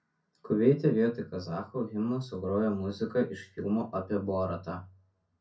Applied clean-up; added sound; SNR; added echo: none; none; none; reverberation time 0.3 s.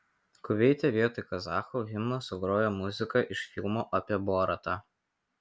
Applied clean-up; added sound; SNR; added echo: none; none; none; none.